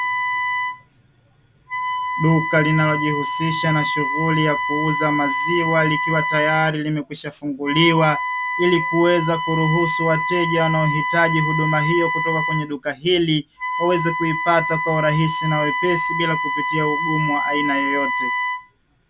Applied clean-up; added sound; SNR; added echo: none; Wind instrument, woodwind instrument; 2 dB; none.